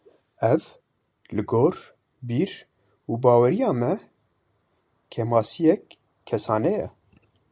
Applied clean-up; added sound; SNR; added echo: none; none; none; none.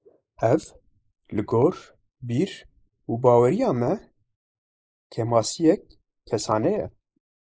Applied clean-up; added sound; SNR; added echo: neural mask model Resemble Enhance denoiser.